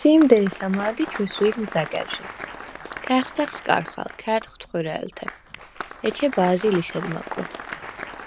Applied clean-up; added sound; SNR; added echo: none; Applause; 13 dB; none.